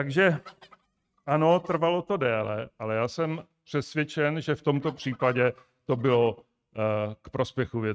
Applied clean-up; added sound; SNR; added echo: neural mask model RNNoise.